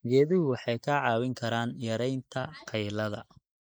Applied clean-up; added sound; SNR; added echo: neural mask model Resemble Enhance denoiser.